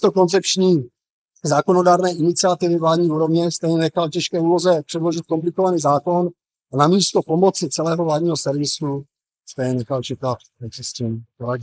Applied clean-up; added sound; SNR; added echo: neural mask model Resemble Enhance denoiser.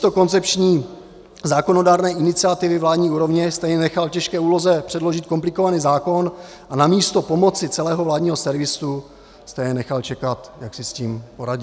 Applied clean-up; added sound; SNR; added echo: none; none; none; none.